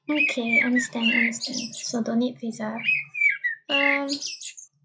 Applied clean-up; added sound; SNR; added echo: classical method log-MMSE.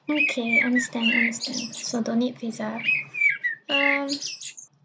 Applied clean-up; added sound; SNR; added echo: none; Bird; -3 dB; none.